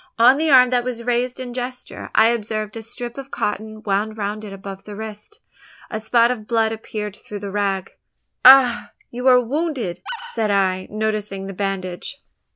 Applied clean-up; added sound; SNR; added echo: none; Animal; 12 dB; none.